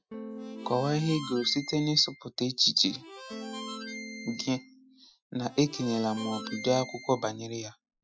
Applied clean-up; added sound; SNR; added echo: classical method Wiener filter.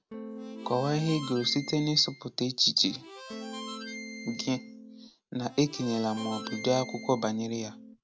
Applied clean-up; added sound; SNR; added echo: none; Electric guitar / Strum + Harmonica; 11 dB; none.